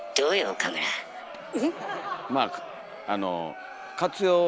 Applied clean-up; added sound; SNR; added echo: none; Crowd; 13 dB; none.